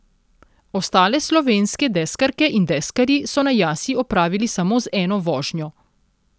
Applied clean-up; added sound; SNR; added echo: none; none; none; none.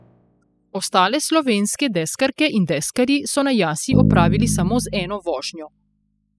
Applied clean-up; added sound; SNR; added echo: classical method spectral subtraction.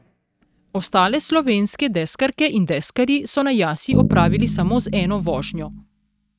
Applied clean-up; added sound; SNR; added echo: neural mask model RNNoise.